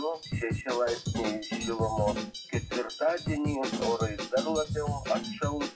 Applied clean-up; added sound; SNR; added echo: classical method WPE with log-MMSE.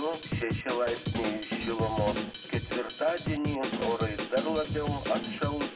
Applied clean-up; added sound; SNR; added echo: none; Drum kit; 1 dB; reverberation time 0.3 s.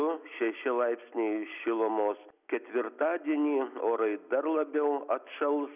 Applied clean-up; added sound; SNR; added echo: none; none; none; none.